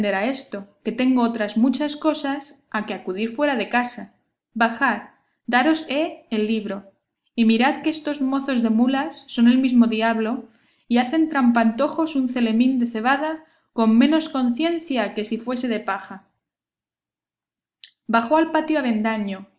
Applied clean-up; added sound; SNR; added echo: none; none; none; none.